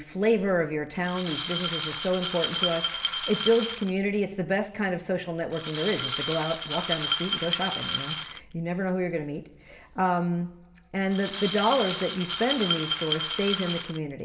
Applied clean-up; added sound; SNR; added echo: none; Glass; 4 dB; reverberation time 0.6 s.